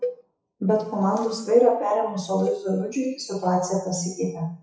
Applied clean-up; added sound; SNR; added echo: classical method WPE with log-MMSE.